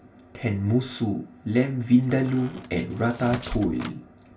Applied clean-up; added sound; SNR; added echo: none; Squeak; 14 dB; reverberation time 0.2 s.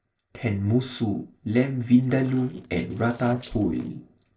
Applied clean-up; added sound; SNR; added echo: neural separator model SepFormer DNS4.